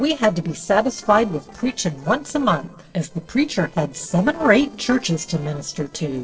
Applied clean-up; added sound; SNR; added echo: neural separator model SepFormer DNS4.